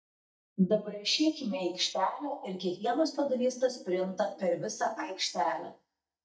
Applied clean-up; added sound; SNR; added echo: neural mask model DeepFilterNet 3.